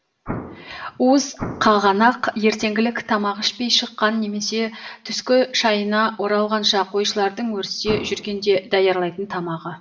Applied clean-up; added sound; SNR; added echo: none; Explosion; 13 dB; reverberation time 0.5 s.